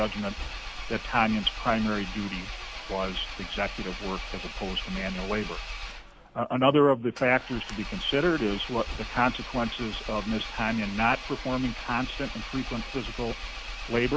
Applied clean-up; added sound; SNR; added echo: none; Engine; 9 dB; none.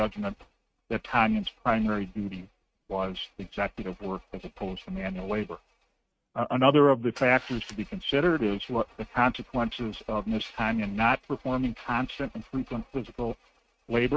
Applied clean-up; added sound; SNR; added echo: neural mask model RNNoise.